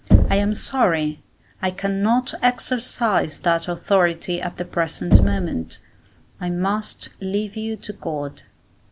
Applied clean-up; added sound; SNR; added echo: none; Knock; 2 dB; none.